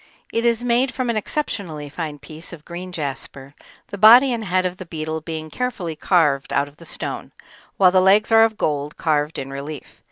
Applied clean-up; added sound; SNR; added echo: none; none; none; none.